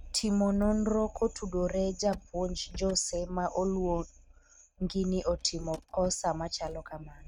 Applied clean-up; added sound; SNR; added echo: neural mask model RNNoise.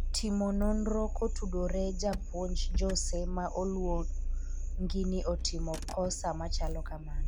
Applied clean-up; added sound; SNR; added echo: none; Engine / Car; -1 dB; none.